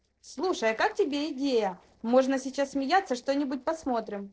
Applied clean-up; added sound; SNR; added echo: neural separator model SepFormer DNS4.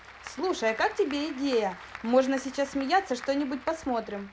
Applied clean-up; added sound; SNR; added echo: none; Applause / Crowd; 17 dB; none.